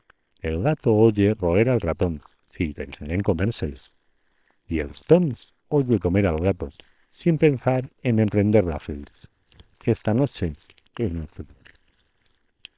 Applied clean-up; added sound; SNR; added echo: neural separator model SepFormer WHAM!.